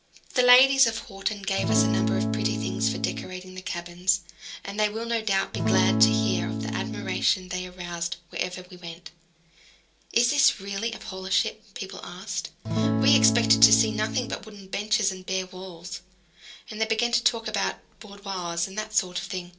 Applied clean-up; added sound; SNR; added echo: none; Acoustic guitar / Strum; -2 dB; reverberation time 0.2 s.